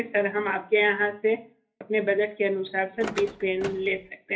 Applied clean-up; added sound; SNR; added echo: none; Car; 10 dB; reverberation time 0.3 s.